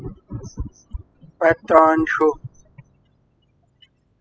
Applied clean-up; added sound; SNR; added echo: classical method spectral subtraction.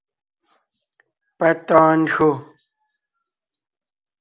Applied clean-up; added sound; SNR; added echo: none; none; none; none.